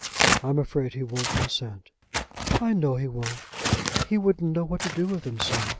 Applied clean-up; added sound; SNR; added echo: none; Tearing; 1 dB; none.